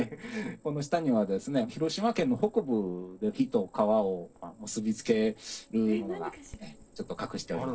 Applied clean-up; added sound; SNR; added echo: neural separator model SepFormer DNS4.